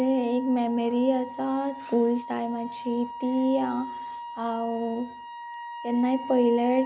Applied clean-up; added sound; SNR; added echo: none; Wind instrument, woodwind instrument; 12 dB; none.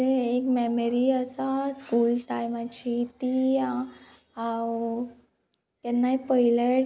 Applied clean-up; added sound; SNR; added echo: none; none; none; none.